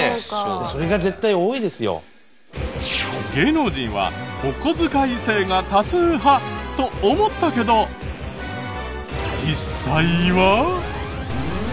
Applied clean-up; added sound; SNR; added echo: none; none; none; none.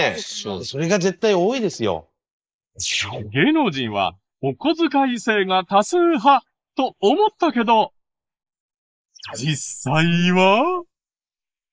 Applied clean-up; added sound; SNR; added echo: neural mask model Resemble Enhance denoiser.